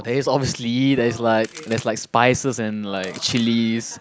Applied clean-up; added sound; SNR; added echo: none; Crack; 19 dB; none.